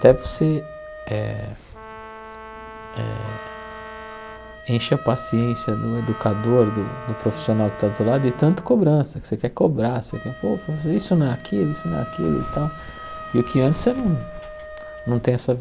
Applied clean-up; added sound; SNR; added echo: none; Wind instrument, woodwind instrument + Brass instrument; 15 dB; none.